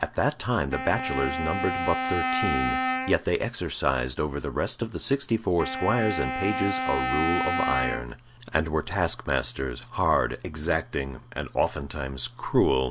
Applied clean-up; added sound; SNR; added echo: none; Wind instrument, woodwind instrument; 3 dB; none.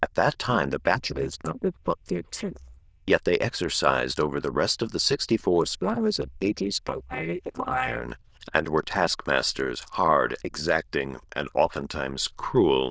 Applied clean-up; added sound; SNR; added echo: neural diffusion model UNIVERSE++.